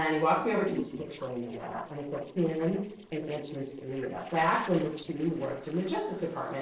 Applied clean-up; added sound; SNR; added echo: neural separator model SepFormer DNS4.